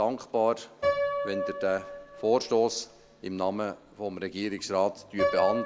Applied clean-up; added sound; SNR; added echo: none; Piano; 4 dB; none.